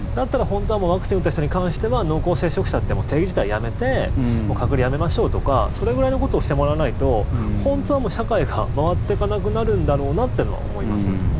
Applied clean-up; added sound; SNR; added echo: none; Wind; 1 dB; none.